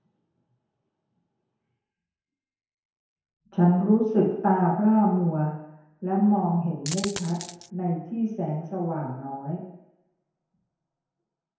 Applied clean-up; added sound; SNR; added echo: none; Coin (dropping); 9 dB; reverberation time 1.0 s.